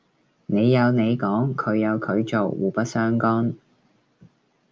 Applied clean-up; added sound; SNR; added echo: none; none; none; none.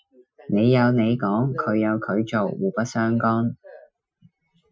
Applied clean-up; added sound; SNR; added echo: classical method Wiener filter.